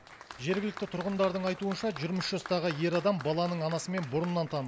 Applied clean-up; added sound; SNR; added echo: none; Applause; 15 dB; none.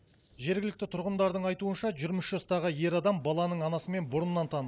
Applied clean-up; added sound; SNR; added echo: none; none; none; none.